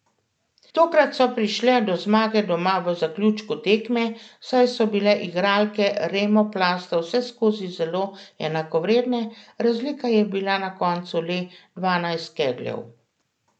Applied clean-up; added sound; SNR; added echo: none; none; none; none.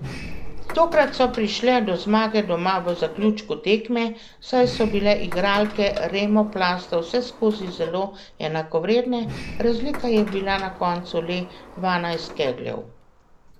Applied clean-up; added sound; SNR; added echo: none; Sliding door; 11 dB; none.